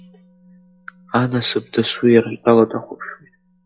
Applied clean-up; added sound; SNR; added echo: classical method log-MMSE.